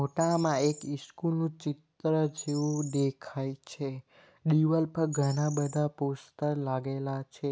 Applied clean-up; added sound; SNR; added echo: none; Bird; 19 dB; none.